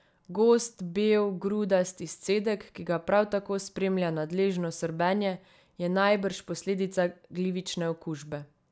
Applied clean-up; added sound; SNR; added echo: none; none; none; none.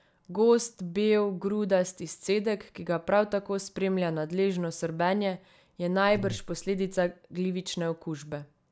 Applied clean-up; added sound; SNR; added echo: none; Buzz; 12 dB; none.